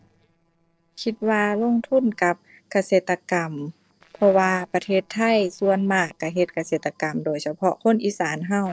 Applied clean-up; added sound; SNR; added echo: neural separator model SepFormer DNS4.